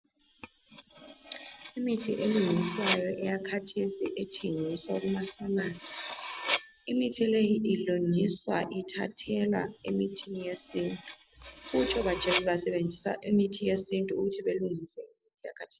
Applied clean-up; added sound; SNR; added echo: none; Cutlery, silverware; 9 dB; none.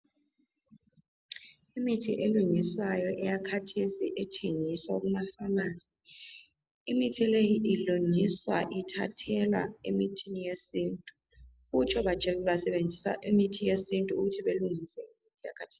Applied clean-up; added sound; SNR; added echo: none; none; none; none.